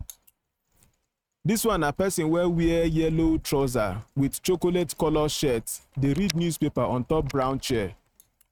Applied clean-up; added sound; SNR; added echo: neural mask model RNNoise.